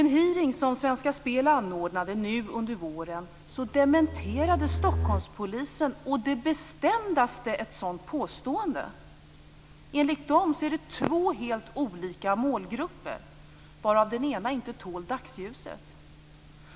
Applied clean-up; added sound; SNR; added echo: none; Bowed string instrument; 2 dB; none.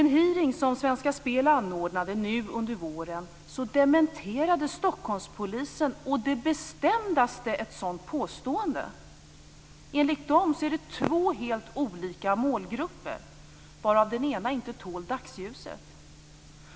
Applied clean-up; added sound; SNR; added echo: none; none; none; none.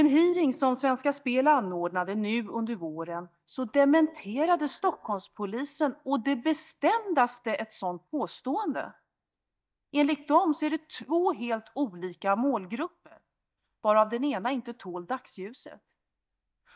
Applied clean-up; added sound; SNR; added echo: neural mask model DeepFilterNet 3.